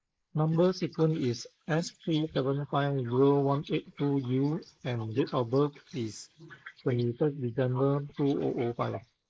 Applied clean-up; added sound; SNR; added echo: neural mask model Resemble Enhance denoiser.